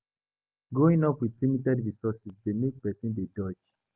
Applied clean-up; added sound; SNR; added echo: none; none; none; none.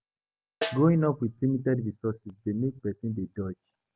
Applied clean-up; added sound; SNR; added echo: none; Snare drum; 12 dB; none.